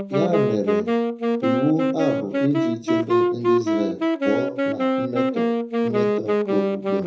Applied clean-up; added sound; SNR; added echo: none; Wind instrument, woodwind instrument; -5 dB; reverberation time 0.5 s.